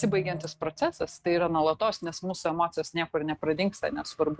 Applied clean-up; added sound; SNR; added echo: neural mask model RNNoise.